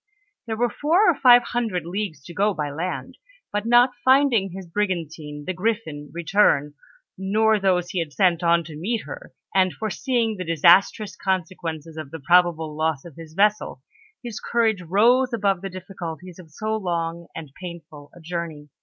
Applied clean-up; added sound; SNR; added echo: none; none; none; none.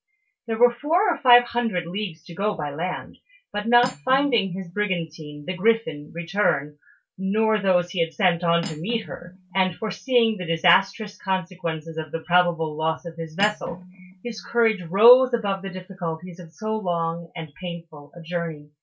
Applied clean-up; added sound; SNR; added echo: none; Cutlery, silverware; 18 dB; reverberation time 0.2 s.